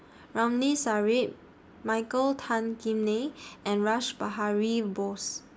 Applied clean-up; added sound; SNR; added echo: none; none; none; none.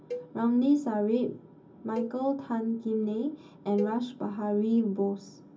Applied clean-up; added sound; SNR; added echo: none; Cowbell; 16 dB; reverberation time 0.4 s.